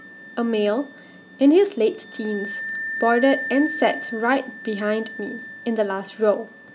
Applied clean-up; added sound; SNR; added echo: none; Wind instrument, woodwind instrument; 11 dB; none.